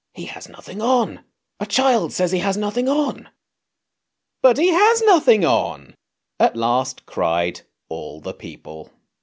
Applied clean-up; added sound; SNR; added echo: none; none; none; none.